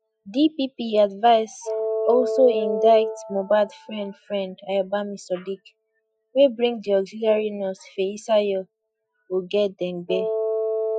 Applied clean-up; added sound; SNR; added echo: classical method Wiener filter.